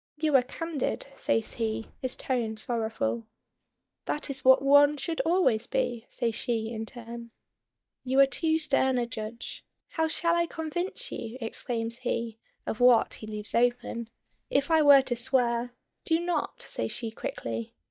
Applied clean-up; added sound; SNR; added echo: neural mask model DeepFilterNet 3.